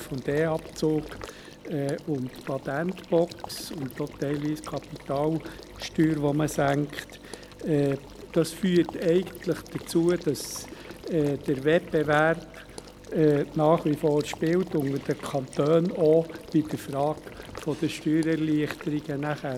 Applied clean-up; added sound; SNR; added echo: none; Water / Liquid; 17 dB; none.